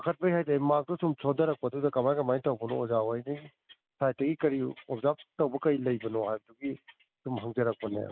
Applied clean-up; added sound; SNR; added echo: none; none; none; none.